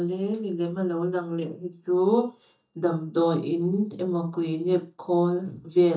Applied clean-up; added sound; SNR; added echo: neural mask model DeepFilterNet 3.